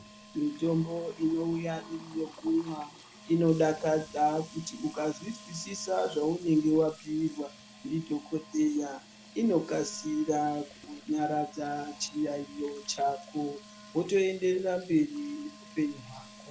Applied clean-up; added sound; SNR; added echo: none; Wind instrument, woodwind instrument + Sink (filling or washing) / Water tap, faucet; 20 dB; none.